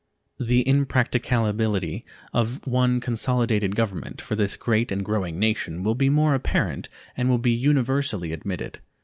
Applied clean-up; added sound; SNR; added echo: none; none; none; none.